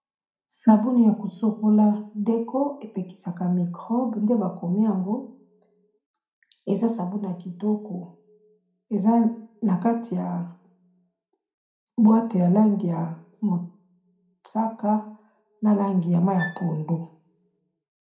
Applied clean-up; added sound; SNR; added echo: none; Wind instrument, woodwind instrument; 15 dB; reverberation time 0.4 s.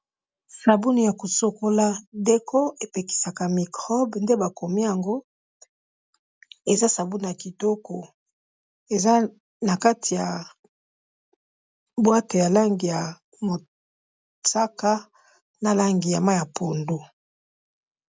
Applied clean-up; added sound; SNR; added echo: none; none; none; none.